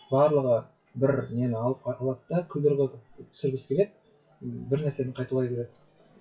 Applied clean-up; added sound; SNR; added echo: classical method WPE with log-MMSE.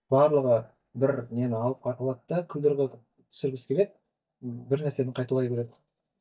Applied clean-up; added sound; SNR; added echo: neural mask model DeepFilterNet 3.